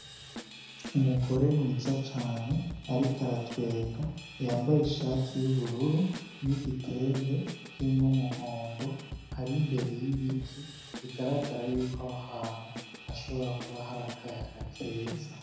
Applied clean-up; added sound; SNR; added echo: none; Drum / Drum kit; 12 dB; reverberation time 1.0 s.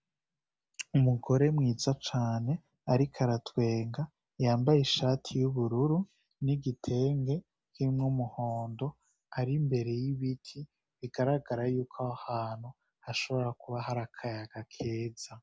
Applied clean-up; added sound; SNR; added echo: none; none; none; none.